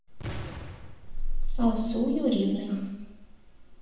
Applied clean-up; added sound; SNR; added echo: none; Boom; 13 dB; reverberation time 1.1 s.